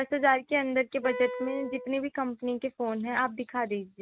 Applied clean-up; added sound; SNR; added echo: none; Wind instrument, woodwind instrument; 9 dB; none.